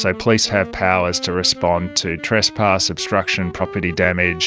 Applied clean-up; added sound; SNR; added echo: none; Wind instrument, woodwind instrument; 16 dB; none.